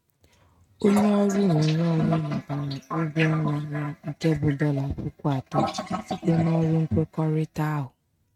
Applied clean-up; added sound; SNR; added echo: neural mask model RNNoise.